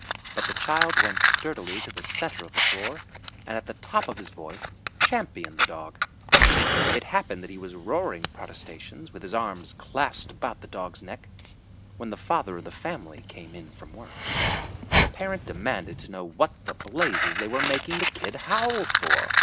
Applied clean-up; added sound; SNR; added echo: none; Fire; -4 dB; none.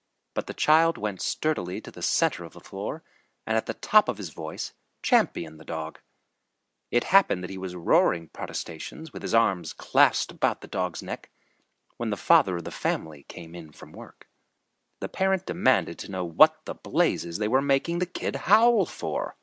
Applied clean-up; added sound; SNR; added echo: none; none; none; none.